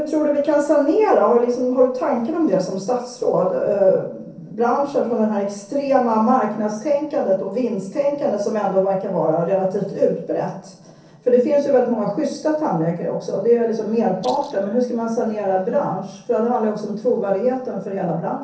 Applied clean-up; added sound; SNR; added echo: neural separator model SepFormer DNS4.